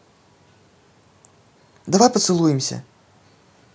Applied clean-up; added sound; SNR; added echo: none; none; none; none.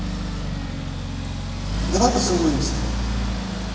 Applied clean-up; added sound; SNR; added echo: none; Accelerating, revving, vroom; -1 dB; reverberation time 1.2 s.